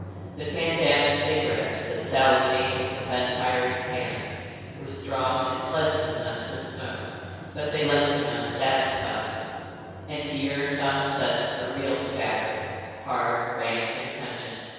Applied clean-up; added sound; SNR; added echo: none; Drum; 13 dB; reverberation time 2.2 s.